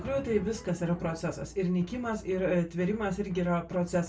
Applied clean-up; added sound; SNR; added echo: none; Drum; 16 dB; reverberation time 0.2 s.